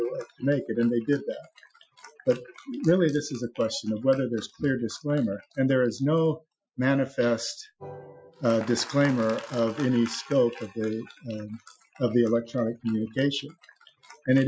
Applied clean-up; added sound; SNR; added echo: classical method Wiener filter.